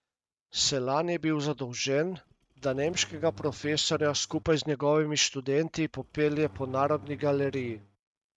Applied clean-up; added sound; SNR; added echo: neural mask model RNNoise.